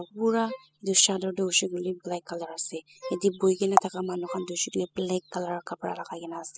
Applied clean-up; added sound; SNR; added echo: classical method spectral subtraction.